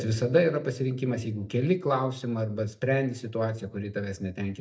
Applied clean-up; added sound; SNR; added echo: neural mask model DeepFilterNet 3.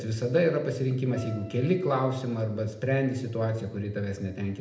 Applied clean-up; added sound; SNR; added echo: none; Keyboard (musical); 20 dB; reverberation time 0.8 s.